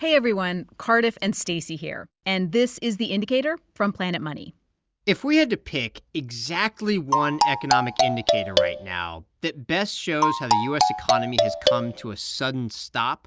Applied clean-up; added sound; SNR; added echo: none; Marimba, xylophone; -3 dB; none.